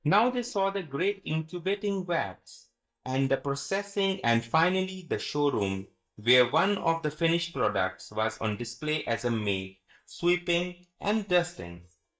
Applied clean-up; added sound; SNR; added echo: neural mask model DeepFilterNet 3.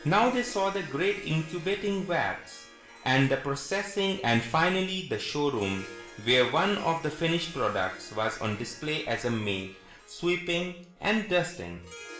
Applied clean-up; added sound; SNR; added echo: none; Harp; 20 dB; reverberation time 0.5 s.